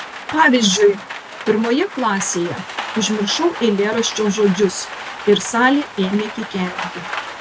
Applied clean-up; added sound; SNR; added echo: none; Rain; 11 dB; none.